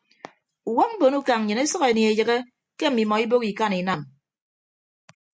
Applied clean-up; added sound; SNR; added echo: none; none; none; none.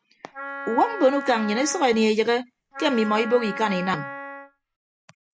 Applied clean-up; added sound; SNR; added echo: none; Wind instrument, woodwind instrument; 11 dB; none.